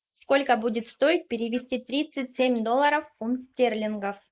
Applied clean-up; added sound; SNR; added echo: neural mask model Resemble Enhance denoiser.